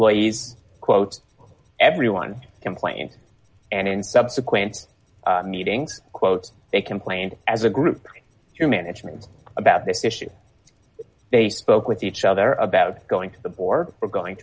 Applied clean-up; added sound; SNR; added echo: none; none; none; none.